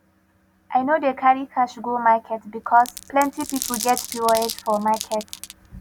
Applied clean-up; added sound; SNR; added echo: none; Glass; 11 dB; none.